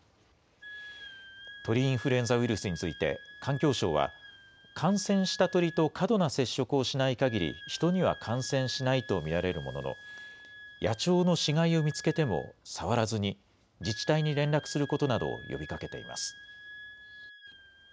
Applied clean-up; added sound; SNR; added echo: none; Wind instrument, woodwind instrument; 18 dB; none.